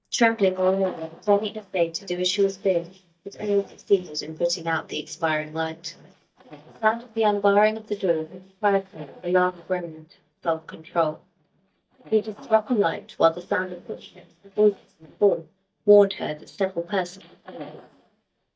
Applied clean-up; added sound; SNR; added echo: neural mask model DeepFilterNet 3.